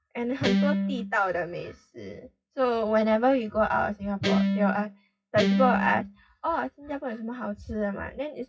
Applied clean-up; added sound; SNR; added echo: classical method WPE with log-MMSE.